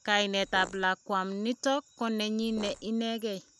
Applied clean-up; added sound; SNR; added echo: none; Fart; 15 dB; none.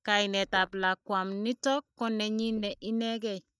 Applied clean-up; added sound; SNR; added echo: neural mask model DeepFilterNet 3.